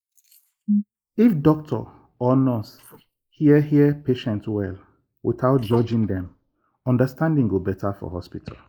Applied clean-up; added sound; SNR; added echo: neural mask model Resemble Enhance denoiser.